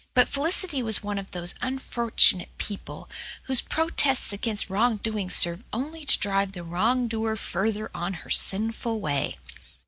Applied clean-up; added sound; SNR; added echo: none; none; none; none.